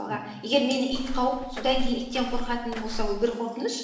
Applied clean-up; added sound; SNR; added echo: none; Walk, footsteps; 3 dB; reverberation time 1.1 s.